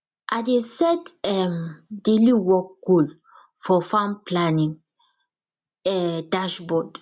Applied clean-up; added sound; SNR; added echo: none; none; none; none.